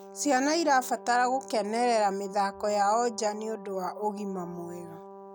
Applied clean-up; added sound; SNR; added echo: none; Brass instrument; 17 dB; none.